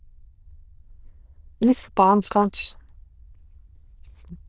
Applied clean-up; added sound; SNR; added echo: neural diffusion model UNIVERSE++.